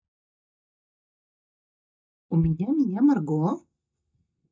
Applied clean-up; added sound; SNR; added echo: neural mask model DeepFilterNet 3.